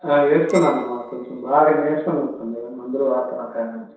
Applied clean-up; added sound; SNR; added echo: neural separator model SepFormer DNS4.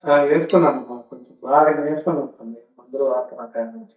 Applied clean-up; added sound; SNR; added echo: neural mask model DeepFilterNet 3.